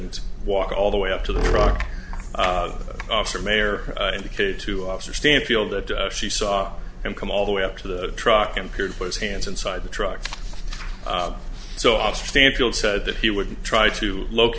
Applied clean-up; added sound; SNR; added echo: none; Squeak; 4 dB; none.